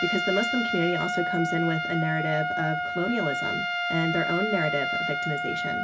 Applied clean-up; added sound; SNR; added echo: none; Trumpet; 0 dB; reverberation time 0.1 s.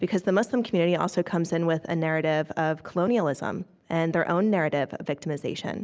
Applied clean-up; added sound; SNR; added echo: none; none; none; none.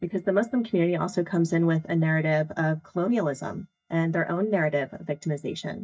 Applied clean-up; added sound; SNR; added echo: neural mask model DeepFilterNet 3.